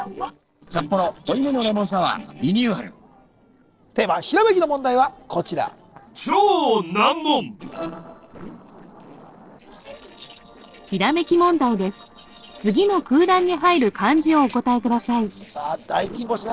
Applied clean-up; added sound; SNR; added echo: neural separator model SepFormer DNS4.